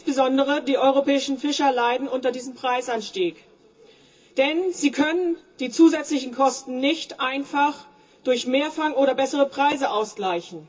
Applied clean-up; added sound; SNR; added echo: none; none; none; reverberation time 0.2 s.